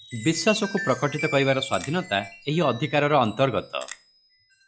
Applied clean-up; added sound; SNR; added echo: classical method log-MMSE.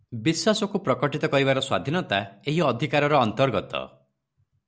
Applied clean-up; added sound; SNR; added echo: none; none; none; none.